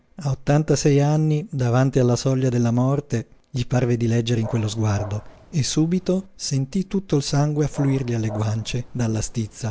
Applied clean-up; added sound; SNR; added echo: none; Dog; 19 dB; none.